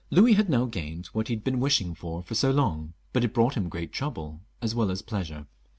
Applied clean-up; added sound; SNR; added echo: none; none; none; none.